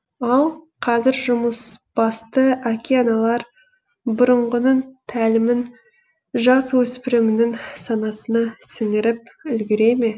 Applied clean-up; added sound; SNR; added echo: none; none; none; none.